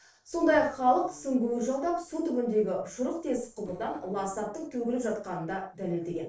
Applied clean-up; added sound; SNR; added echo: neural separator model SepFormer DNS4.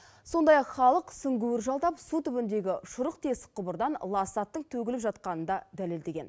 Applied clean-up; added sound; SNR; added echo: none; none; none; none.